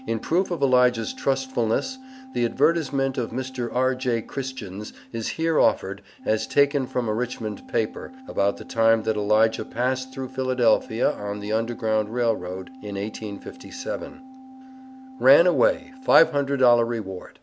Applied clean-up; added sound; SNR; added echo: none; Organ; 19 dB; none.